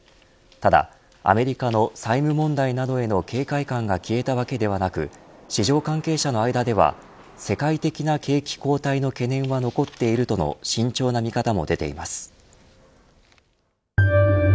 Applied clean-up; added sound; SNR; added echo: none; none; none; none.